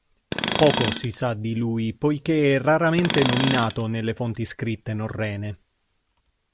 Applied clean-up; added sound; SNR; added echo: none; Tools; 3 dB; none.